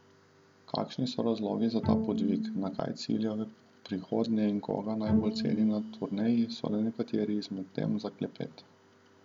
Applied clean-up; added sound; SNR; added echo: none; Bowed string instrument; 4 dB; none.